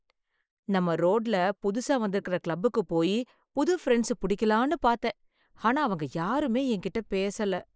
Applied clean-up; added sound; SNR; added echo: neural mask model Resemble Enhance denoiser.